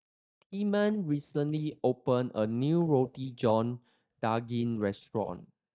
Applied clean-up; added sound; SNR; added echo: neural mask model DeepFilterNet 3.